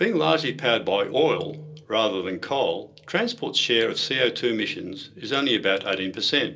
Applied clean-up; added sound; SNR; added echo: none; none; none; reverberation time 0.2 s.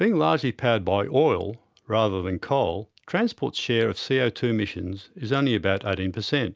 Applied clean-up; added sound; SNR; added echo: none; none; none; none.